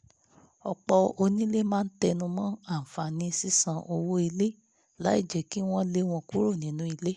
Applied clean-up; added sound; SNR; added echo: none; none; none; none.